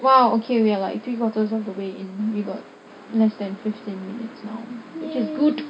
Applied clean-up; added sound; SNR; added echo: none; none; none; none.